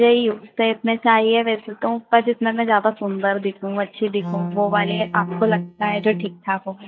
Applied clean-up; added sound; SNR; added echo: neural mask model DeepFilterNet 3.